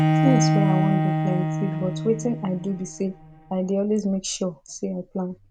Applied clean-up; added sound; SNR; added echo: none; Bowed string instrument; -1 dB; none.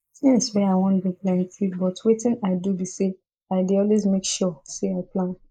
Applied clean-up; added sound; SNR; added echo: neural mask model Resemble Enhance denoiser.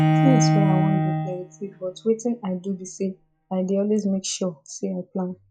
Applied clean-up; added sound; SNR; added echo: classical method log-MMSE.